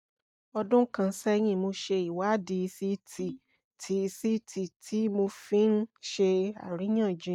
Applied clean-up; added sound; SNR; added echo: neural mask model DeepFilterNet 3.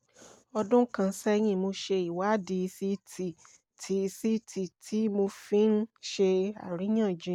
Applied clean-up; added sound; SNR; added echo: none; none; none; none.